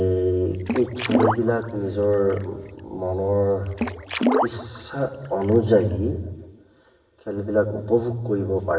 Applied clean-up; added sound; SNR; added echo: none; Water / Splash, splatter; 4 dB; reverberation time 1.3 s.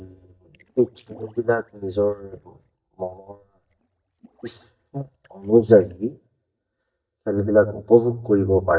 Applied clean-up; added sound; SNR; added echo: neural mask model DeepFilterNet 3.